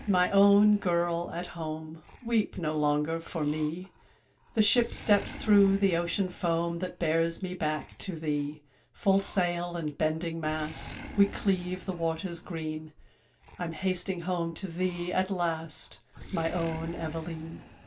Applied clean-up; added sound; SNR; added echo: none; Animal; 18 dB; reverberation time 0.2 s.